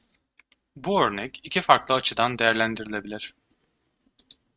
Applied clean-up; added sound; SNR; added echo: neural mask model RNNoise.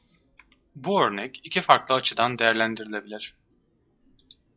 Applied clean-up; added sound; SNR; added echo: classical method log-MMSE.